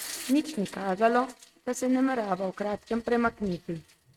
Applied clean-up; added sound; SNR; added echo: neural mask model RNNoise.